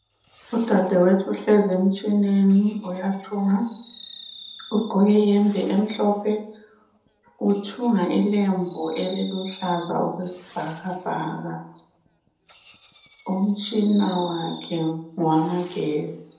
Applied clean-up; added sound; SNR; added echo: none; Fireworks; 16 dB; reverberation time 0.7 s.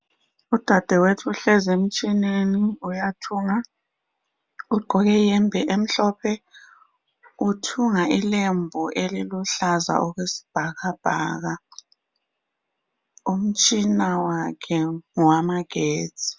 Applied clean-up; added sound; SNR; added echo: none; none; none; none.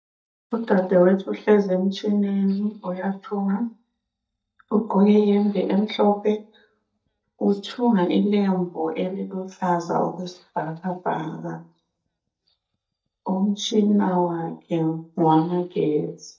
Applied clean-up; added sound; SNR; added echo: neural mask model DeepFilterNet 3.